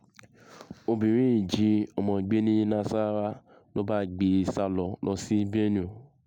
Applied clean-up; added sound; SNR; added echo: none; none; none; none.